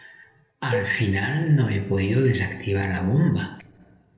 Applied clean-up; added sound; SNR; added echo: neural separator model SepFormer DNS4.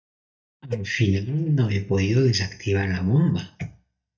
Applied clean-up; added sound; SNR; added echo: neural mask model DeepFilterNet 3.